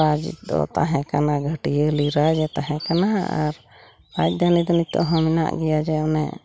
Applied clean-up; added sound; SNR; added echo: none; none; none; none.